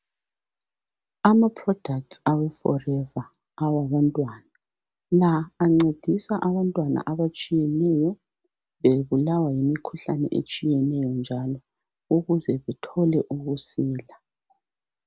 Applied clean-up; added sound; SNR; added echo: none; none; none; none.